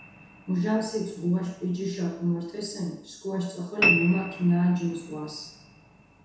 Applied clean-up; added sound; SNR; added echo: none; Piano; 6 dB; reverberation time 0.7 s.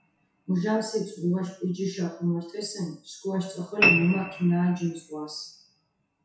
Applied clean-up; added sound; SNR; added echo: classical method WPE with log-MMSE.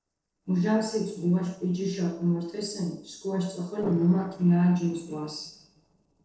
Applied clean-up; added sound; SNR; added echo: neural separator model SepFormer DNS4.